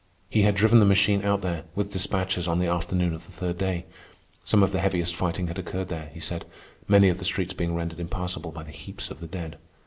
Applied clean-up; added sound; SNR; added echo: none; none; none; none.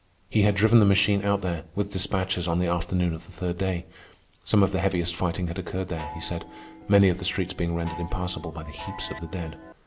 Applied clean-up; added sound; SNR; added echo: none; Chime; 16 dB; none.